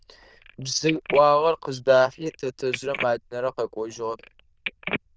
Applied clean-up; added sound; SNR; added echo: neural diffusion model UNIVERSE++.